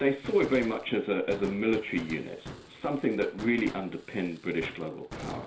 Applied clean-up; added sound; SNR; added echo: none; Fireworks; 15 dB; reverberation time 0.4 s.